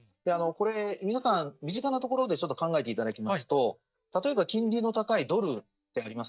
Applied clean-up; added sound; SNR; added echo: neural mask model DeepFilterNet 3.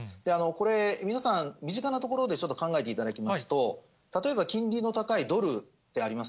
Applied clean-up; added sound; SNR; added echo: none; none; none; none.